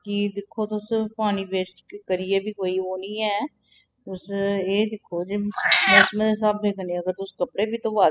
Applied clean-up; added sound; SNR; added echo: classical method spectral subtraction.